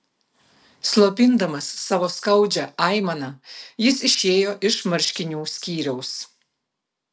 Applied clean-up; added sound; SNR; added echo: none; none; none; none.